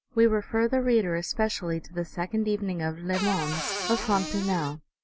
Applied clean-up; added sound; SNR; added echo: none; Cupboard open or close / Door; 6 dB; none.